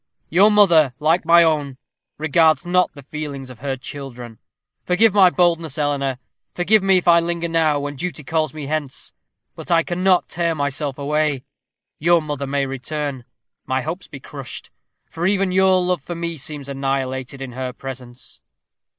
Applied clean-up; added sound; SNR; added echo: neural mask model Resemble Enhance denoiser.